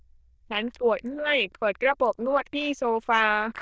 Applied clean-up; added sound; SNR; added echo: neural diffusion model UNIVERSE++.